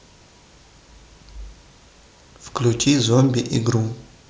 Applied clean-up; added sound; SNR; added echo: none; none; none; none.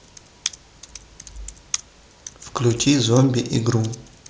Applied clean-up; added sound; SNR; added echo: none; Computer keyboard; 14 dB; none.